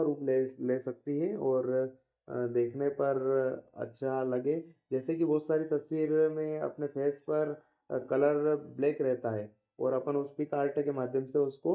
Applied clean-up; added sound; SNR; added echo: neural mask model DeepFilterNet 3.